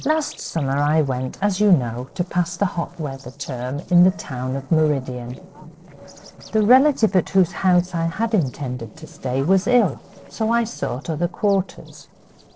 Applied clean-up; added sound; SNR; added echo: neural separator model SepFormer DNS4.